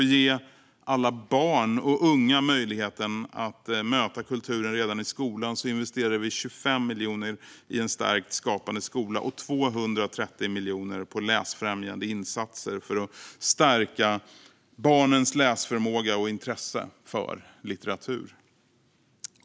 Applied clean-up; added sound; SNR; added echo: none; none; none; none.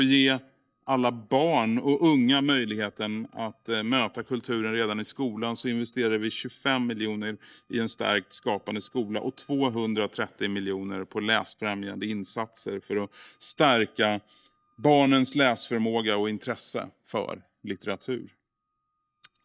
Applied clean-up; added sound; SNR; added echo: neural mask model DeepFilterNet 3.